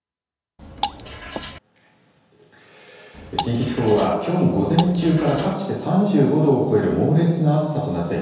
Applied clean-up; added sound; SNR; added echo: none; Drip / Water; 10 dB; reverberation time 1.2 s.